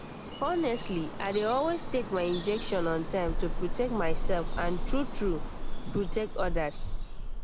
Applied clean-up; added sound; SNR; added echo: none; Bird vocalization, bird call, bird song; 0 dB; none.